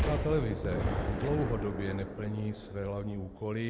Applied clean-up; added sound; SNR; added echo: none; Explosion; 2 dB; none.